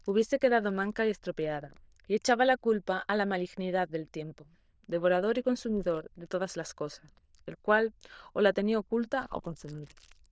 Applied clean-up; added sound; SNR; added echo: neural diffusion model UNIVERSE++.